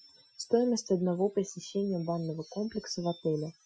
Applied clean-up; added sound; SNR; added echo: classical method Wiener filter.